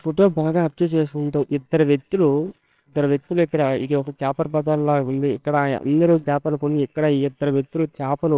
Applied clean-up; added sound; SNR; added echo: neural separator model SepFormer WHAMR!.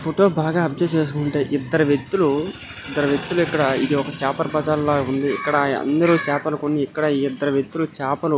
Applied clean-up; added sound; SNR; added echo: none; none; none; none.